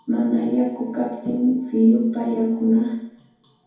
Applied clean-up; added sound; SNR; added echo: none; none; none; reverberation time 2.0 s.